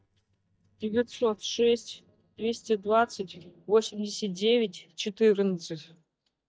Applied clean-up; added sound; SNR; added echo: neural mask model DeepFilterNet 3.